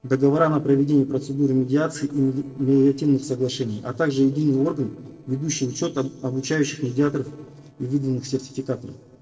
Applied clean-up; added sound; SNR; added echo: neural separator model SepFormer DNS4.